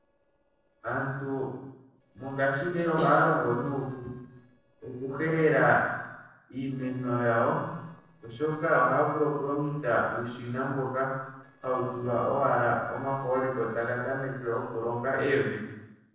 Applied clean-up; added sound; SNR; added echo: neural separator model SepFormer DNS4.